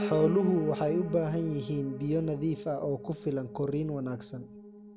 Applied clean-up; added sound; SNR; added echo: none; Piano; 8 dB; none.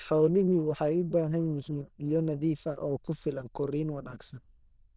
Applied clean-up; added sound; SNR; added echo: neural diffusion model UNIVERSE++.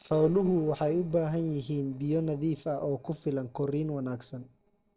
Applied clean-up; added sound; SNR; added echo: neural separator model SepFormer DNS4.